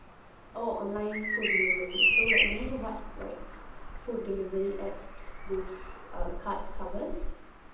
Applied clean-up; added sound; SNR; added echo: none; Bird vocalization, bird call, bird song; -4 dB; reverberation time 0.8 s.